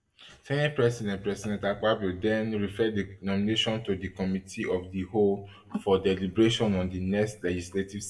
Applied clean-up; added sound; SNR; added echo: none; none; none; reverberation time 0.5 s.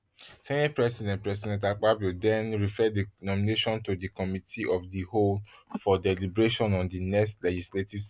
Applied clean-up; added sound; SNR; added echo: none; none; none; none.